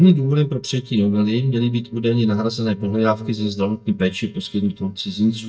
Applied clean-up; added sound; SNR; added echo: neural mask model DeepFilterNet 3.